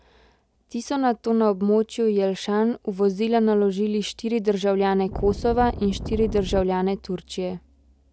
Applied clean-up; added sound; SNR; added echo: none; Wind; 7 dB; none.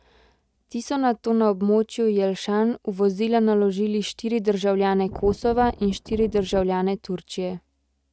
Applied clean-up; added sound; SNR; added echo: neural mask model RNNoise.